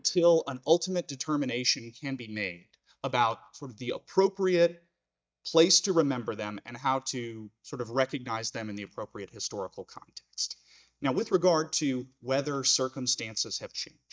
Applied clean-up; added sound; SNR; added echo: neural mask model DeepFilterNet 3.